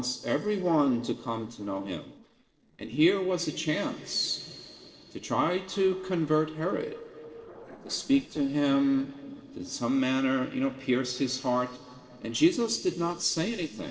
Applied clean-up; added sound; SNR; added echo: neural separator model SepFormer DNS4.